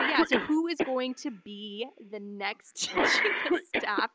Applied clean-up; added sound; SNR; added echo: none; Cough; -1 dB; none.